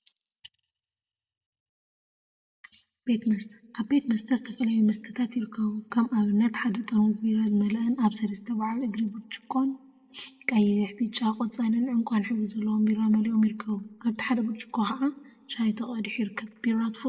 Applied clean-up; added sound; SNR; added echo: none; none; none; reverberation time 1.5 s.